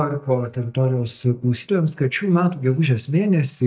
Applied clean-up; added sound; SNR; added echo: neural mask model DeepFilterNet 3.